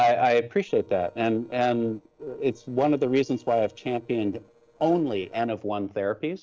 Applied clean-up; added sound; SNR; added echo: neural separator model SepFormer DNS4.